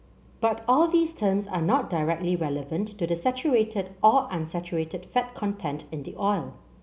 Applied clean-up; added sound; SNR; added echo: none; none; none; none.